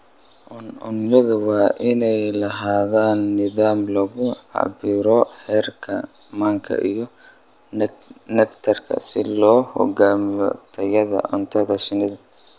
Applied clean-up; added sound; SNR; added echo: none; none; none; none.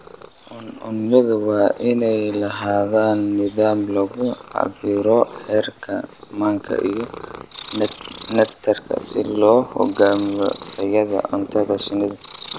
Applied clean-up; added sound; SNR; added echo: none; Purr; 17 dB; none.